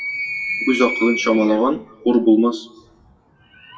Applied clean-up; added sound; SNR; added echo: classical method WPE with log-MMSE.